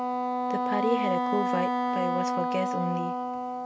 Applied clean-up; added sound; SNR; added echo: none; Wind instrument, woodwind instrument; -4 dB; none.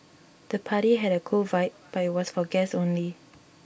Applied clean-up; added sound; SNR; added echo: none; none; none; none.